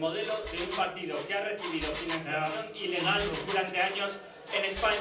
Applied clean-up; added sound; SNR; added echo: none; Engine; 10 dB; reverberation time 0.6 s.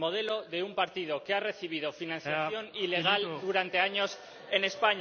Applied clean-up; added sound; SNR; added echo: none; none; none; none.